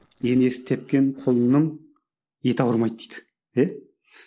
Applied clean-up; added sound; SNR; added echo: neural separator model SepFormer DNS4.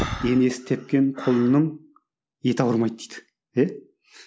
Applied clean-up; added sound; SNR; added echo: none; Breathing; 14 dB; none.